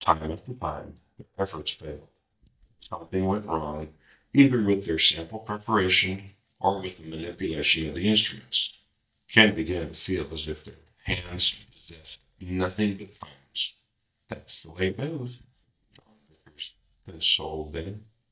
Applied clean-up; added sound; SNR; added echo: neural mask model DeepFilterNet 3.